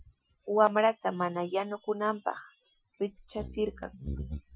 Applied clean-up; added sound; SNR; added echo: classical method Wiener filter.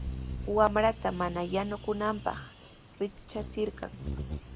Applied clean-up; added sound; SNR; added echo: none; Bird vocalization, bird call, bird song; 8 dB; none.